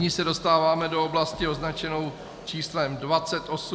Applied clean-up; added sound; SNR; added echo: none; none; none; none.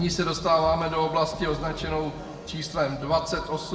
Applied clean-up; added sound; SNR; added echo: none; Run; 18 dB; reverberation time 1.4 s.